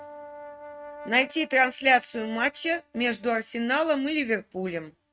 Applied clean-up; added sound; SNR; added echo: neural mask model RNNoise.